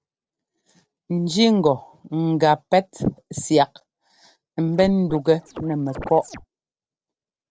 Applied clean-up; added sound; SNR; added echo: neural separator model SepFormer DNS4.